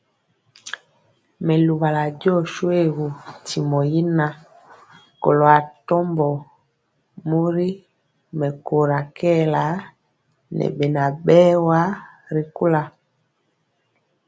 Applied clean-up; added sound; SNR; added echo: none; none; none; none.